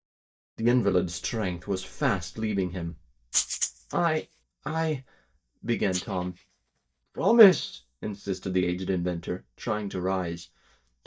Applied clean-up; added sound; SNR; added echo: neural mask model DeepFilterNet 3.